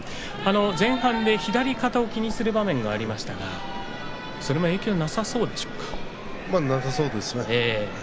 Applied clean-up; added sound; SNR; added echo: none; Writing; 11 dB; none.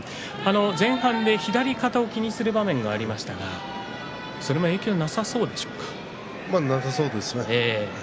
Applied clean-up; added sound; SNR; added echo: none; none; none; none.